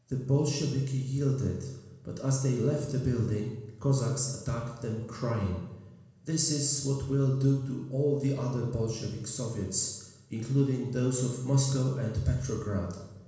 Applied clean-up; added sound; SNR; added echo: none; none; none; reverberation time 1.1 s.